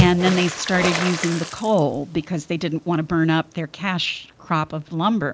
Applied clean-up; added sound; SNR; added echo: none; Water / Splash, splatter; 8 dB; none.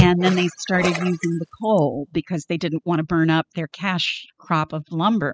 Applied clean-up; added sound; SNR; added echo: classical method spectral subtraction.